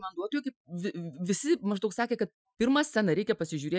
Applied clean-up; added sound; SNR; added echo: classical method Wiener filter.